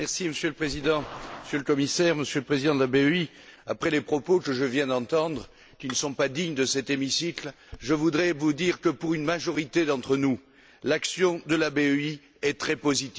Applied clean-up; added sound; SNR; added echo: none; Dishes, pots, and pans / Chink, clink; 17 dB; none.